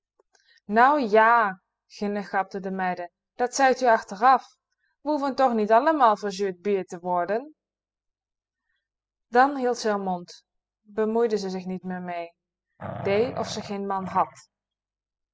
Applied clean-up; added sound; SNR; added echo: classical method spectral subtraction.